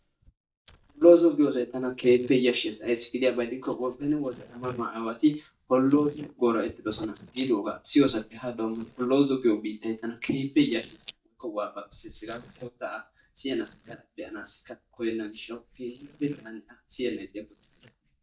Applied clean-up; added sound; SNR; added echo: neural mask model DeepFilterNet 3.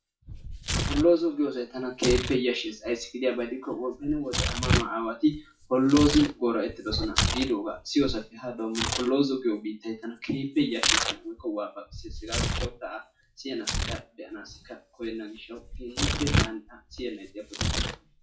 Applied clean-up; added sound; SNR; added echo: classical method WPE with log-MMSE.